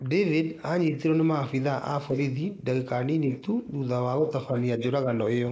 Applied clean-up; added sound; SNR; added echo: neural mask model Resemble Enhance denoiser.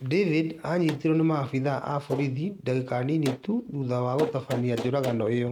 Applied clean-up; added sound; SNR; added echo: neural mask model RNNoise.